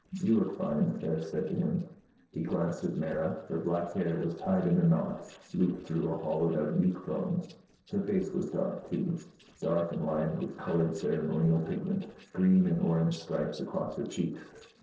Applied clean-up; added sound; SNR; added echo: neural separator model SepFormer DNS4.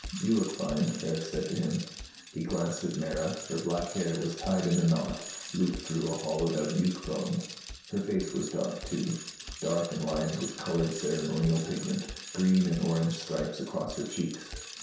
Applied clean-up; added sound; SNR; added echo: none; Bicycle; 12 dB; reverberation time 0.7 s.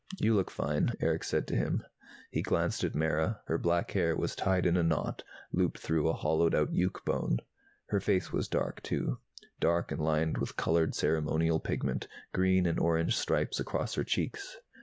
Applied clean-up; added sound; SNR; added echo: none; none; none; none.